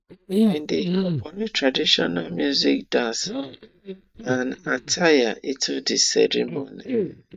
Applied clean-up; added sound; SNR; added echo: neural mask model DeepFilterNet 3.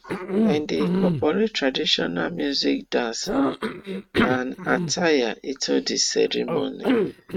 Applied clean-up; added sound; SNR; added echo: neural mask model RNNoise.